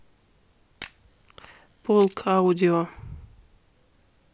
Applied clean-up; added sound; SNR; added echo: none; Camera; 17 dB; none.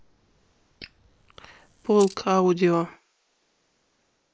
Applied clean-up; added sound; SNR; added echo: neural mask model Resemble Enhance denoiser.